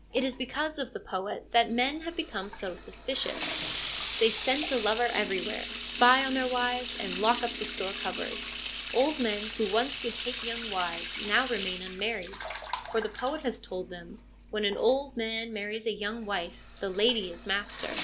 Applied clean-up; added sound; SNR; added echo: none; Sink (filling or washing) / Water tap, faucet; -1 dB; none.